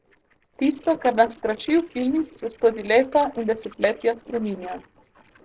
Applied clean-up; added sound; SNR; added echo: neural separator model SepFormer DNS4.